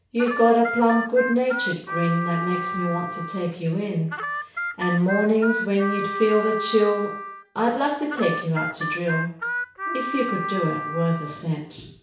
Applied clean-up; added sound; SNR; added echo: none; Harmonica; 6 dB; reverberation time 0.6 s.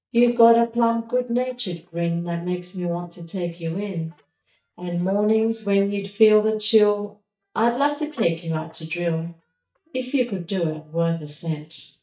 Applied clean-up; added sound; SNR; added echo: neural mask model DeepFilterNet 3.